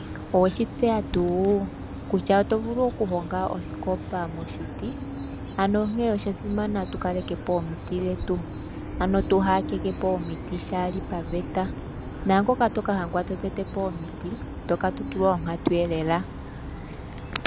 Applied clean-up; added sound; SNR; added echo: none; Bird vocalization, bird call, bird song; 8 dB; none.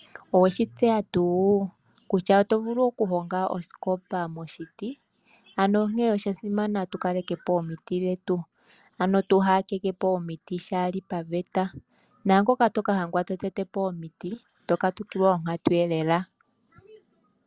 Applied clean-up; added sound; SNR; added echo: none; none; none; none.